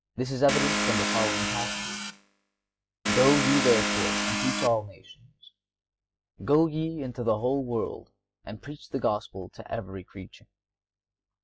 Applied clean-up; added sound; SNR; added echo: classical method log-MMSE.